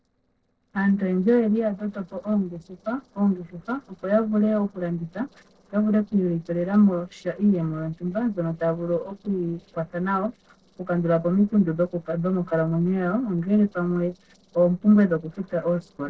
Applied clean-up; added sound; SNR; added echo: neural separator model SepFormer DNS4.